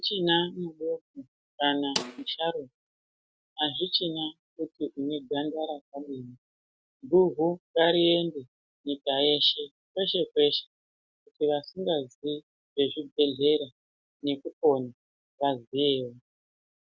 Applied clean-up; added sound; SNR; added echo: neural mask model RNNoise.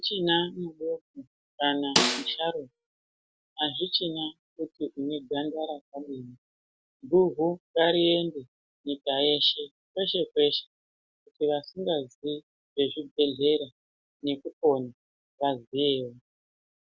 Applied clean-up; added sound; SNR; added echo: none; Snare drum; -1 dB; none.